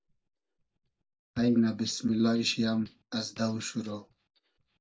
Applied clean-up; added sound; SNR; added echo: neural mask model DeepFilterNet 3.